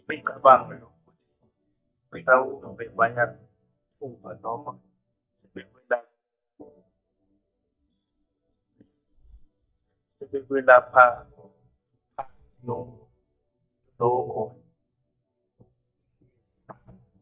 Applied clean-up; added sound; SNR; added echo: neural mask model DeepFilterNet 3.